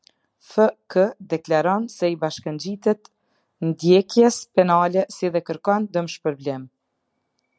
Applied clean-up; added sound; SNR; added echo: none; none; none; none.